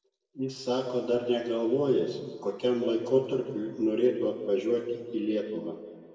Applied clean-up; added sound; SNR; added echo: none; none; none; reverberation time 1.5 s.